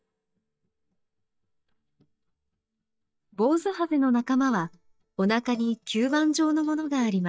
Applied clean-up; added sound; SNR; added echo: neural mask model DeepFilterNet 3.